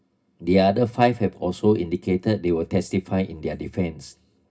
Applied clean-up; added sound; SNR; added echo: none; none; none; reverberation time 0.4 s.